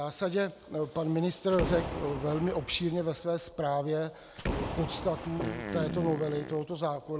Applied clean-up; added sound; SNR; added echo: none; Boom + Fart; 6 dB; none.